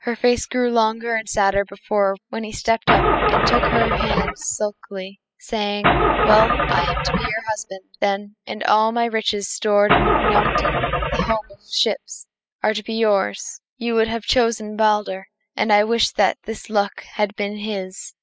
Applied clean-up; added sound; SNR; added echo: classical method spectral subtraction.